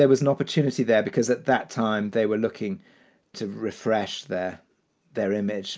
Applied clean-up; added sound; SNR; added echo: none; none; none; none.